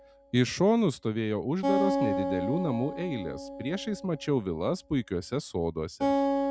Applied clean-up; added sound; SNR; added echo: none; Acoustic guitar; 3 dB; none.